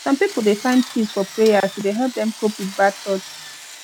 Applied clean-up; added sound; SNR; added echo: none; Drill; 15 dB; none.